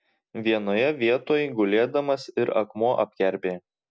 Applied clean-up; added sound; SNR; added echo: none; none; none; none.